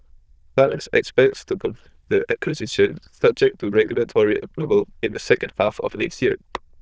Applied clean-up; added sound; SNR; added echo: neural diffusion model UNIVERSE++.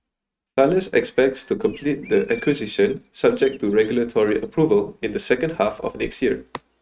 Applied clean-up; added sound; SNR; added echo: neural mask model RNNoise.